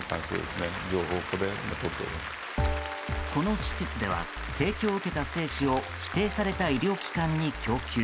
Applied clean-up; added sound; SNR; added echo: none; Applause; 8 dB; none.